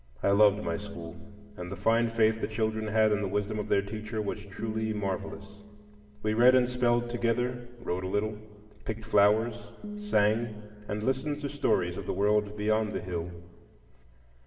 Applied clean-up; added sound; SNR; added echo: none; Piano; 16 dB; reverberation time 1.8 s.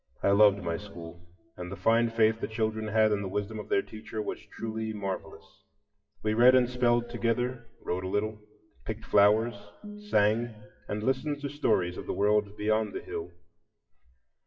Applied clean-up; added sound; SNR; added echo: classical method WPE with log-MMSE.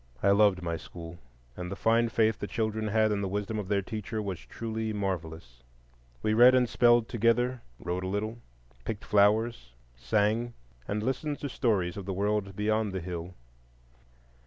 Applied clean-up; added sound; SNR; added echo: none; none; none; none.